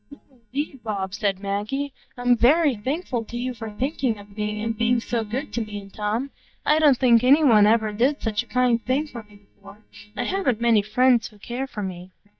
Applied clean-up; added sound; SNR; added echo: neural mask model DeepFilterNet 3.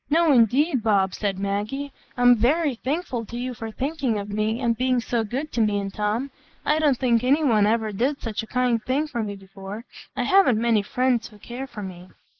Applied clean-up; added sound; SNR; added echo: neural mask model Resemble Enhance denoiser.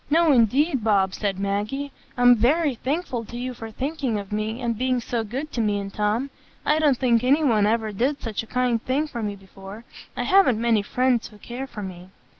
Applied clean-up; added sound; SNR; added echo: none; none; none; none.